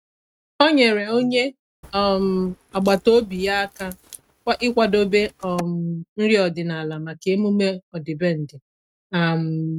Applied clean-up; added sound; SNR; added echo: neural mask model RNNoise.